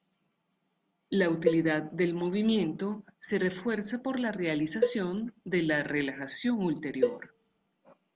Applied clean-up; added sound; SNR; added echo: none; Cowbell; 4 dB; none.